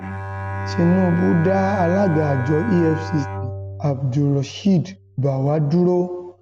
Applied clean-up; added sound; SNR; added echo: none; Bowed string instrument; 9 dB; none.